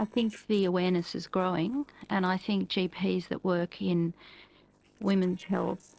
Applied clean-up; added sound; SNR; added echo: neural separator model SepFormer DNS4.